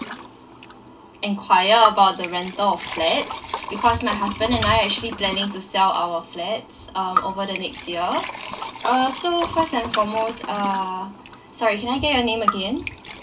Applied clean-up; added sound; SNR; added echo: none; Liquid; 9 dB; reverberation time 0.2 s.